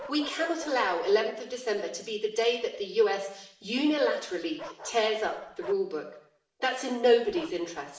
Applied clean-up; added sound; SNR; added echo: none; Bark; 20 dB; reverberation time 0.7 s.